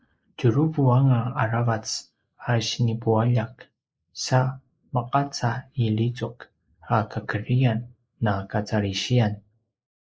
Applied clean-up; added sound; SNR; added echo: neural mask model Resemble Enhance denoiser.